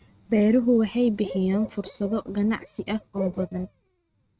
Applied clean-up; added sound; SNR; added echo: neural mask model RNNoise.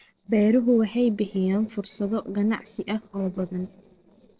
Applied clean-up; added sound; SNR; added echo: neural separator model SepFormer DNS4.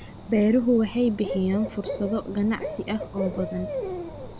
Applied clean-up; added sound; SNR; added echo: none; Cricket / Bird; 9 dB; none.